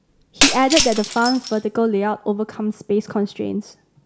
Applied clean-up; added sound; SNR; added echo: none; Shatter; 3 dB; none.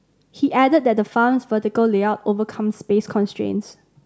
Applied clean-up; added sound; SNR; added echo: none; none; none; none.